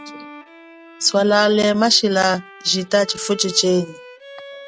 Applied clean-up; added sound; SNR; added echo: none; Bowed string instrument; 19 dB; none.